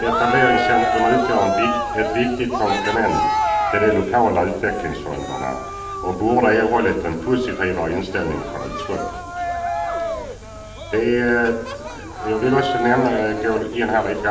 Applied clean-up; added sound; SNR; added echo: none; Cheering; 4 dB; reverberation time 0.6 s.